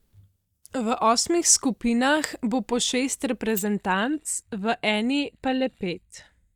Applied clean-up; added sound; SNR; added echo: neural mask model DeepFilterNet 3.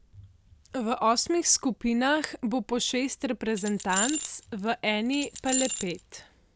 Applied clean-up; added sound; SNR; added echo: none; Keys jangling; -5 dB; none.